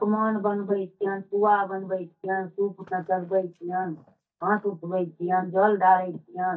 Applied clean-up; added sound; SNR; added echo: neural mask model DeepFilterNet 3.